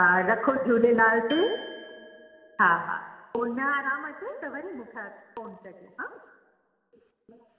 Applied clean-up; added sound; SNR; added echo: none; Glass; 6 dB; reverberation time 3.0 s.